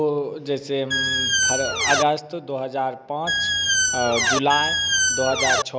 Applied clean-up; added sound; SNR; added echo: none; Squeak; -4 dB; none.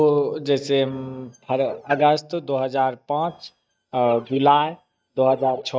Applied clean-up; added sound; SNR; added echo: neural mask model DeepFilterNet 3.